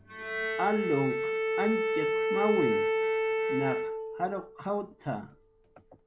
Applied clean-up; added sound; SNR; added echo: none; Bowed string instrument; -3 dB; none.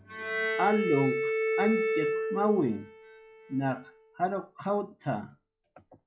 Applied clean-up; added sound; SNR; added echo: classical method log-MMSE.